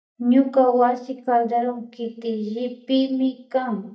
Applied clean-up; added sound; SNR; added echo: neural mask model DeepFilterNet 3.